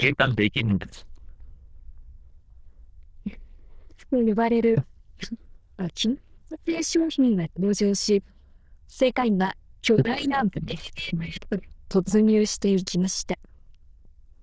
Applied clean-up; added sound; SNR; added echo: neural diffusion model UNIVERSE++.